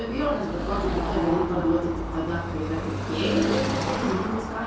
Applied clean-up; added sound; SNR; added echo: none; Car passing by / Traffic noise, roadway noise; 2 dB; reverberation time 0.6 s.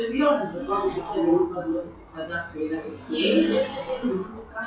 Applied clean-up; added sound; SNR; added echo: classical method WPE with log-MMSE.